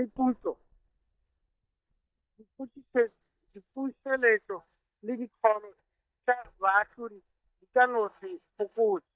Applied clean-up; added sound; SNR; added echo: neural mask model DeepFilterNet 3.